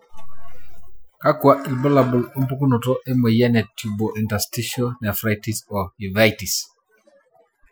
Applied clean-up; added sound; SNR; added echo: classical method Wiener filter.